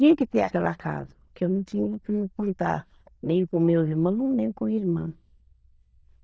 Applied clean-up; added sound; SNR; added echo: neural diffusion model UNIVERSE++.